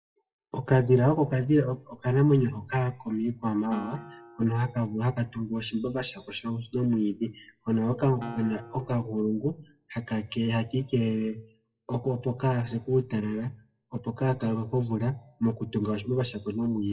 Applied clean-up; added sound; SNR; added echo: classical method WPE with log-MMSE.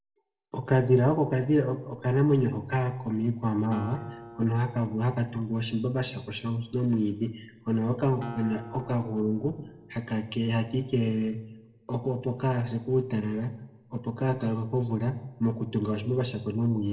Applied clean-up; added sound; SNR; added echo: none; Acoustic guitar; 18 dB; reverberation time 0.8 s.